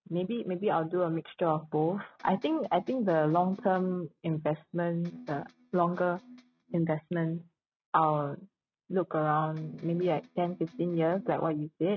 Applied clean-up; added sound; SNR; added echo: neural mask model RNNoise.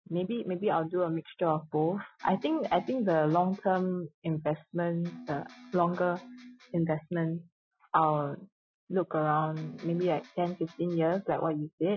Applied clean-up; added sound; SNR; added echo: classical method Wiener filter.